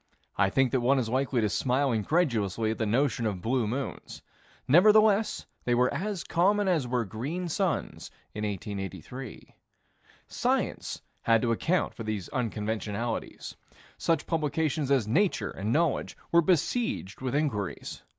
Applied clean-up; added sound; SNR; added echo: none; none; none; none.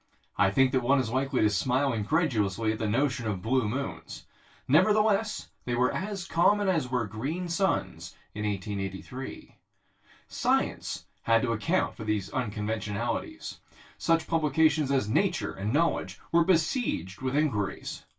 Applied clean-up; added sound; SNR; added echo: none; none; none; reverberation time 0.2 s.